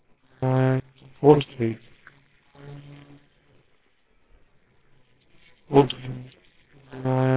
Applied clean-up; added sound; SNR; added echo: neural separator model SepFormer WHAMR!.